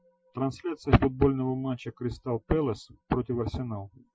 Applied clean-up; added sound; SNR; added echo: classical method Wiener filter.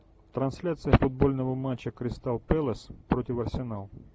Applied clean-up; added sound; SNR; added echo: none; none; none; none.